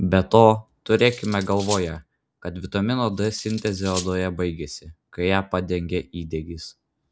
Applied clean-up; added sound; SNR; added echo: none; Cutlery, silverware; 15 dB; none.